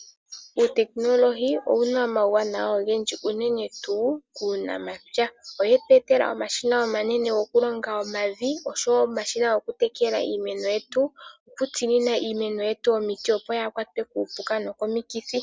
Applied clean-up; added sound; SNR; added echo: none; none; none; none.